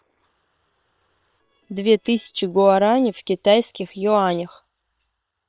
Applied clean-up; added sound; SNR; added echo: neural separator model SepFormer WHAM!.